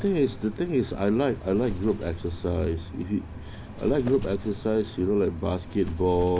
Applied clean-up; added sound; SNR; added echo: none; Wind; 14 dB; none.